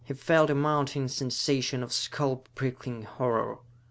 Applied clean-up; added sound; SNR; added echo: none; none; none; none.